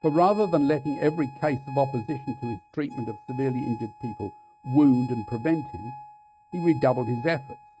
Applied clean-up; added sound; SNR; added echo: neural mask model RNNoise.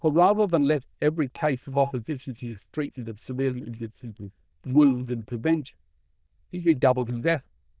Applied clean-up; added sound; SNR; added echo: neural diffusion model UNIVERSE++.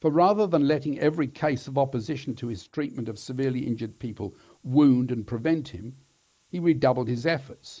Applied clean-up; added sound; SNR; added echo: neural mask model Resemble Enhance denoiser.